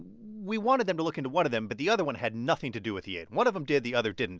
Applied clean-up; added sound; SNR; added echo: none; none; none; none.